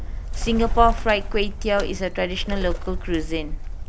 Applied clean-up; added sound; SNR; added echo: none; Bird; 2 dB; none.